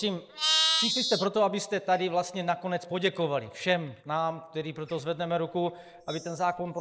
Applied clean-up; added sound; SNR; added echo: neural mask model Resemble Enhance denoiser.